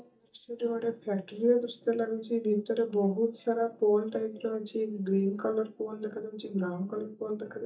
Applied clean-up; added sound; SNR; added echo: neural mask model DeepFilterNet 3.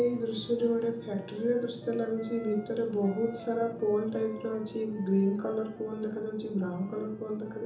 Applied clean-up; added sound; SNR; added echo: none; Wind instrument, woodwind instrument; 20 dB; reverberation time 0.6 s.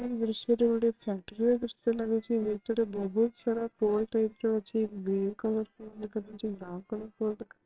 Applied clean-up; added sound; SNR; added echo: neural separator model SepFormer WHAMR!.